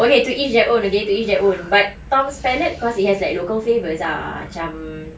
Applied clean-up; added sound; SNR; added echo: none; none; none; none.